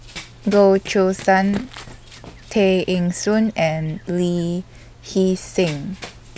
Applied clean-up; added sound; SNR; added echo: none; Run; 19 dB; none.